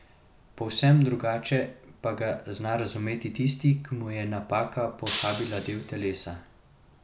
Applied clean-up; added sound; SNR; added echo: none; Shatter; 4 dB; none.